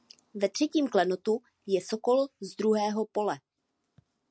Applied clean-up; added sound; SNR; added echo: none; none; none; none.